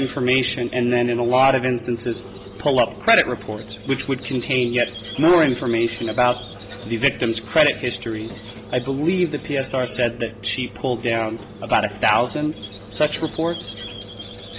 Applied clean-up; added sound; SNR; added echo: none; Squeak; 15 dB; none.